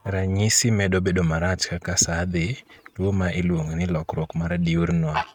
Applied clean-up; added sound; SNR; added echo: neural mask model RNNoise.